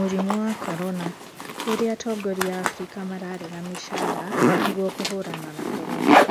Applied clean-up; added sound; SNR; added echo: none; Zipper (clothing); -4 dB; none.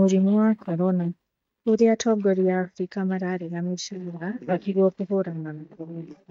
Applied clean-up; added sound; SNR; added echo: neural mask model DeepFilterNet 3.